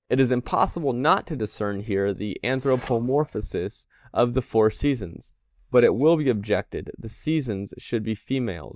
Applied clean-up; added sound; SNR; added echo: neural mask model DeepFilterNet 3.